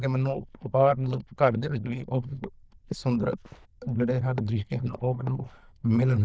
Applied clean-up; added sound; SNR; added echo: neural diffusion model UNIVERSE++.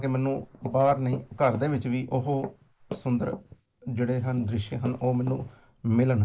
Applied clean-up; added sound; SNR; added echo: neural mask model Resemble Enhance denoiser.